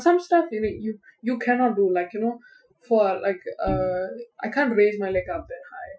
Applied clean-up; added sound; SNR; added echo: classical method Wiener filter.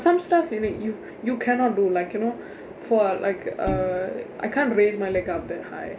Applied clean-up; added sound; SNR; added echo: none; Bowed string instrument; 10 dB; none.